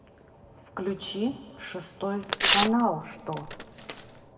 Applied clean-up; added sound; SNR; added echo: none; Tearing; -4 dB; reverberation time 3.0 s.